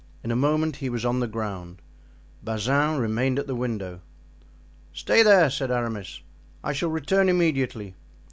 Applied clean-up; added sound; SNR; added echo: none; none; none; none.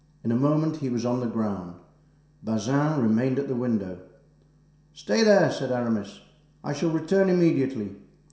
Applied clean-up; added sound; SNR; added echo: none; none; none; reverberation time 0.7 s.